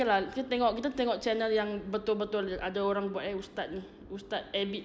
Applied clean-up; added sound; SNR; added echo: none; none; none; none.